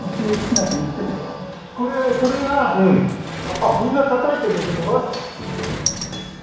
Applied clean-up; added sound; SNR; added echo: none; Sliding door; 10 dB; reverberation time 1.1 s.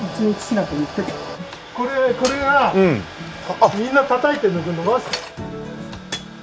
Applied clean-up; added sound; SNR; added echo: none; none; none; none.